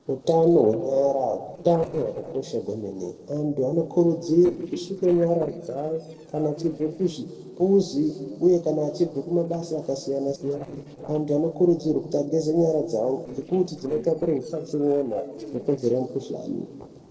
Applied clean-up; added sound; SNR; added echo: neural separator model SepFormer DNS4.